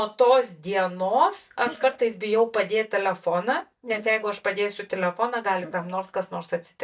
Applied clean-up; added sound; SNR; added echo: neural mask model DeepFilterNet 3.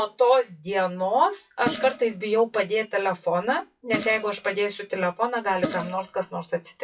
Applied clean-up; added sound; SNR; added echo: classical method WPE with log-MMSE.